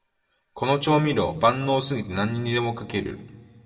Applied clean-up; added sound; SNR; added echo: none; none; none; reverberation time 1.4 s.